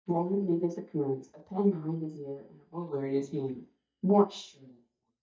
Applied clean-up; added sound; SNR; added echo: neural mask model DeepFilterNet 3.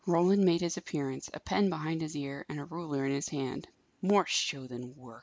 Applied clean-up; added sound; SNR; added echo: none; none; none; none.